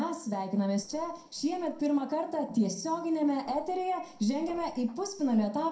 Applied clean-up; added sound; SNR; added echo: neural separator model SepFormer DNS4.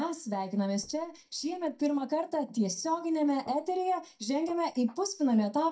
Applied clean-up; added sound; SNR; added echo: neural mask model DeepFilterNet 3.